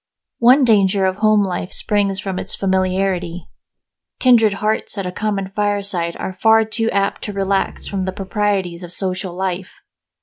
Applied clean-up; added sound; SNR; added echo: none; Growling; 19 dB; none.